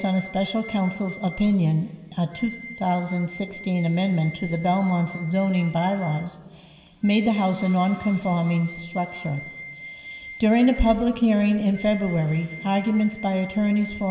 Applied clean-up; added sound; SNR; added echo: none; Wind instrument, woodwind instrument; 17 dB; reverberation time 2.0 s.